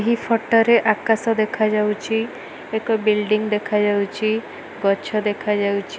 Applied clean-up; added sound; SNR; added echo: none; none; none; none.